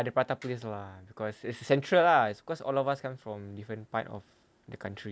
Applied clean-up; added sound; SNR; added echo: none; none; none; none.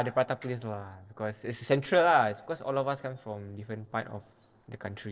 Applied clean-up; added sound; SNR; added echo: neural separator model SepFormer DNS4.